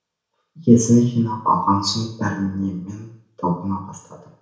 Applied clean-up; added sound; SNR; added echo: none; none; none; reverberation time 0.6 s.